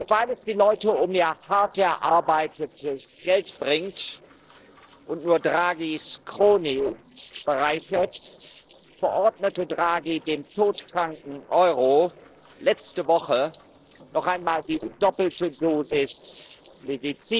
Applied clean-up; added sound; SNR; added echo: neural separator model SepFormer DNS4.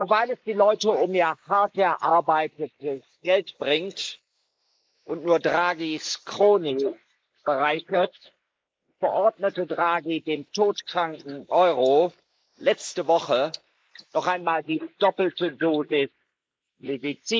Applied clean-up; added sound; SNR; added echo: neural mask model Resemble Enhance denoiser.